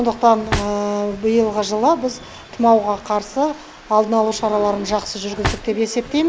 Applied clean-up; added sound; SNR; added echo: none; Drawer open or close; 13 dB; none.